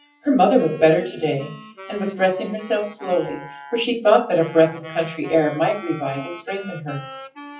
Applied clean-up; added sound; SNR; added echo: classical method WPE with log-MMSE.